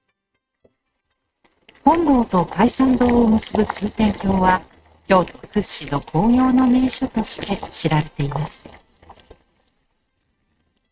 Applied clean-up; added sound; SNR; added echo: neural mask model RNNoise.